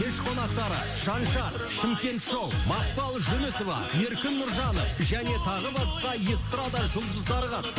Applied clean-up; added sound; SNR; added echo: none; none; none; none.